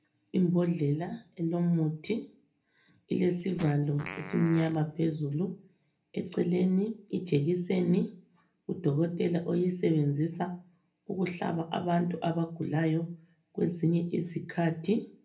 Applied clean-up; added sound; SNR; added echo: none; Fart; 15 dB; reverberation time 0.3 s.